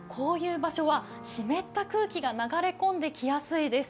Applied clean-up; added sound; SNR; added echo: none; none; none; none.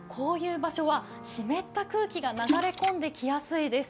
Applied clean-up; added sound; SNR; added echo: none; Splash, splatter; 4 dB; none.